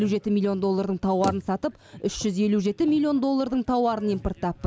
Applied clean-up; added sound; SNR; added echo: none; Bicycle; 17 dB; none.